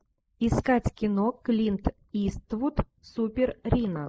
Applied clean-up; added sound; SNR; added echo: neural mask model Resemble Enhance denoiser.